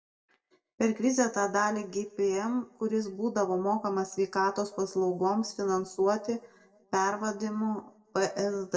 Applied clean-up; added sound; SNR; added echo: none; none; none; reverberation time 0.6 s.